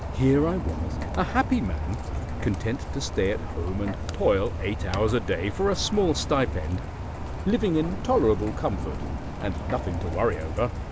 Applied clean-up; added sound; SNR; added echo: none; Rain; 4 dB; none.